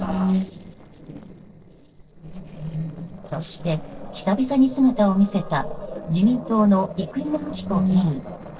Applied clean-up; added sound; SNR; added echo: neural separator model SepFormer DNS4.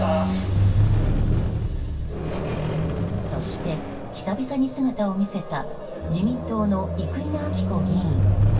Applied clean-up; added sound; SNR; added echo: none; Squeak; -4 dB; reverberation time 0.1 s.